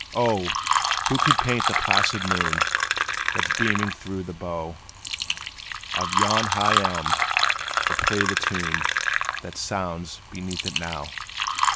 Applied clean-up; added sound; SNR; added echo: none; Fill (with liquid); -4 dB; none.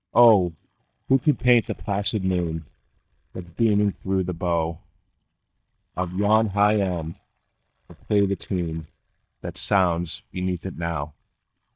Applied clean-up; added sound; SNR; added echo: neural mask model DeepFilterNet 3.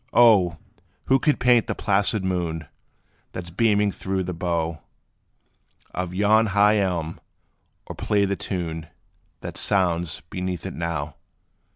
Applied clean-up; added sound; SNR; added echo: none; none; none; none.